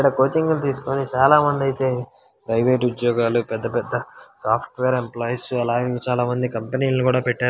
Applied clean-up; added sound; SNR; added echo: none; none; none; none.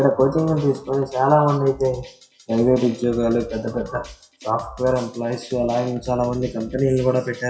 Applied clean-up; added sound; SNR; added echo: classical method WPE with log-MMSE.